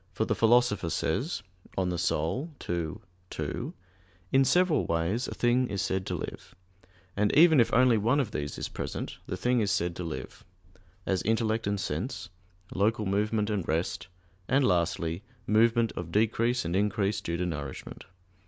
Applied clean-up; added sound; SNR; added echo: none; none; none; none.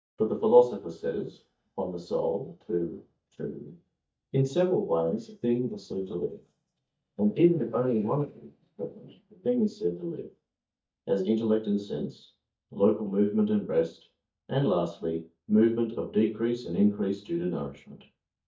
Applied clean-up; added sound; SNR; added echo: neural mask model DeepFilterNet 3.